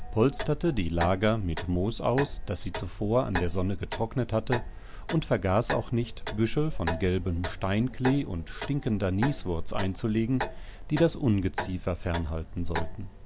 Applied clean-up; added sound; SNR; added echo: none; Clock; 6 dB; none.